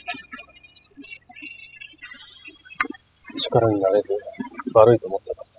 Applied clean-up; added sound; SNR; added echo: classical method spectral subtraction.